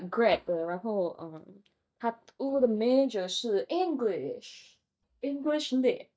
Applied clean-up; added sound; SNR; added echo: neural mask model DeepFilterNet 3.